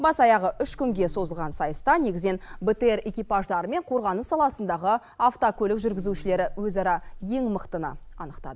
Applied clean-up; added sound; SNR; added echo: none; Buzz; 12 dB; none.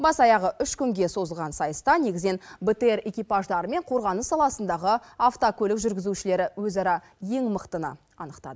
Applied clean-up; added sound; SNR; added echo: none; none; none; none.